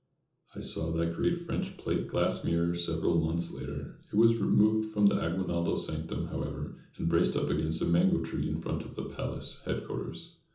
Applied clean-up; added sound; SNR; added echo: none; none; none; reverberation time 0.6 s.